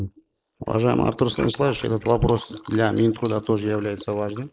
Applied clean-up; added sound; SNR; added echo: neural mask model Resemble Enhance denoiser.